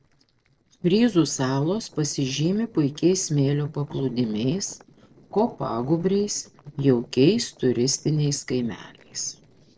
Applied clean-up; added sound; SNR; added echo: neural separator model SepFormer DNS4.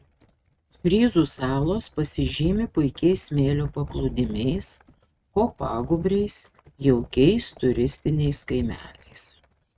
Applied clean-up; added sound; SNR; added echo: neural mask model RNNoise.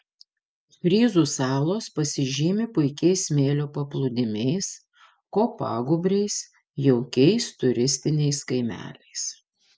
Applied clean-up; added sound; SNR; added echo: none; none; none; none.